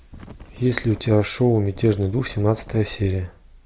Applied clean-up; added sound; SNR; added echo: none; Wind; 19 dB; none.